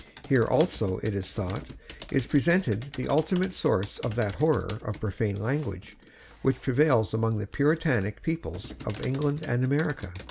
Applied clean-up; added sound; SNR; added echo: none; Computer keyboard; 19 dB; none.